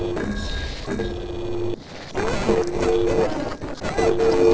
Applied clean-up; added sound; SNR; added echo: neural separator model SepFormer DNS4.